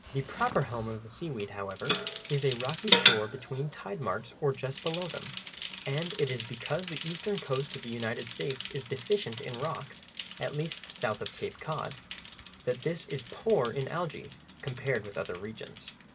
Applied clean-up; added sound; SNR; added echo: none; Bicycle; 2 dB; none.